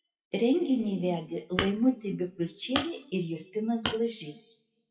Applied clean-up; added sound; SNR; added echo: classical method WPE with log-MMSE.